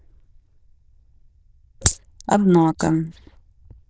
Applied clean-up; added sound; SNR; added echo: neural diffusion model UNIVERSE++.